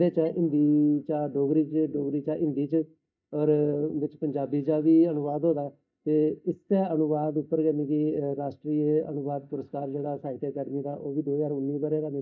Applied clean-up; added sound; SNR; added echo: neural mask model DeepFilterNet 3.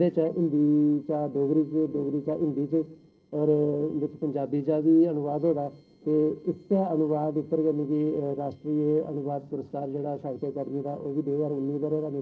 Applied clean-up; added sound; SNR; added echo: neural separator model SepFormer DNS4.